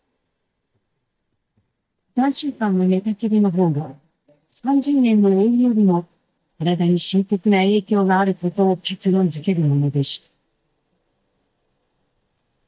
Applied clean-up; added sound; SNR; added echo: neural mask model DeepFilterNet 3.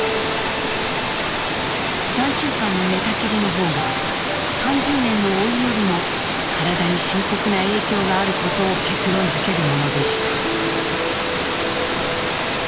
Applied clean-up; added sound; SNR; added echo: none; Water; -1 dB; none.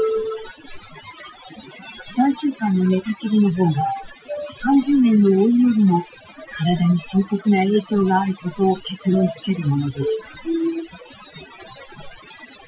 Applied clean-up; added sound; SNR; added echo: classical method Wiener filter.